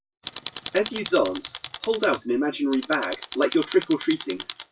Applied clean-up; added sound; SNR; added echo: classical method WPE with log-MMSE.